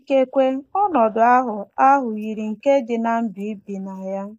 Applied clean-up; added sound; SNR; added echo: neural mask model Resemble Enhance denoiser.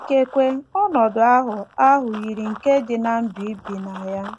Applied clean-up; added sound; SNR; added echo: none; Run; 20 dB; none.